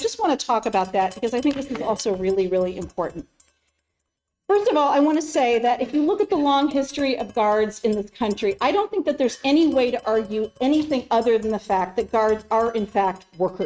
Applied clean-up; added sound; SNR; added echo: neural mask model RNNoise.